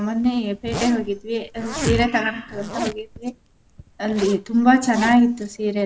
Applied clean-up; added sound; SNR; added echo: none; Zipper (clothing); 11 dB; none.